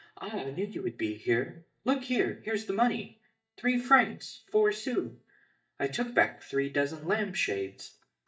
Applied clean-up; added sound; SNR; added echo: neural mask model DeepFilterNet 3.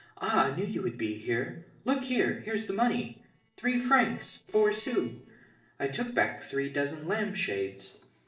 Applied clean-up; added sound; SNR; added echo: neural separator model SepFormer DNS4.